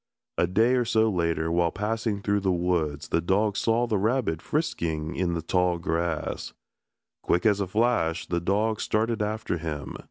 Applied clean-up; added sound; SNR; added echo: none; none; none; none.